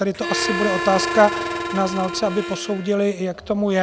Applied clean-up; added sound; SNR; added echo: none; Harmonica; 5 dB; none.